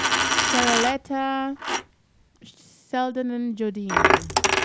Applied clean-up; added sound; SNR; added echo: none; Coin (dropping); -3 dB; none.